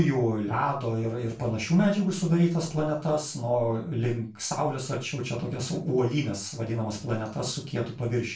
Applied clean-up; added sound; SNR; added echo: none; none; none; reverberation time 0.3 s.